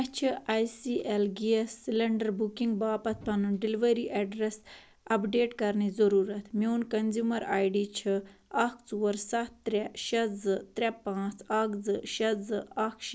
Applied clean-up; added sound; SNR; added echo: none; none; none; none.